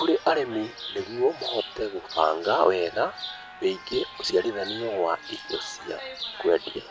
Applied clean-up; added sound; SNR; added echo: none; Chirp, tweet; 12 dB; none.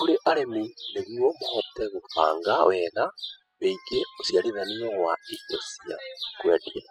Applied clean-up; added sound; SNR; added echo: classical method spectral subtraction.